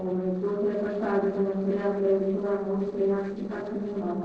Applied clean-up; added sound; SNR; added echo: neural separator model SepFormer DNS4.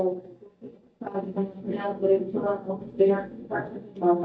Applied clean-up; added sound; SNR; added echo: neural mask model DeepFilterNet 3.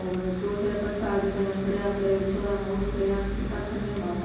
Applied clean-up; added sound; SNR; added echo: none; Mechanical fan; 15 dB; reverberation time 1.3 s.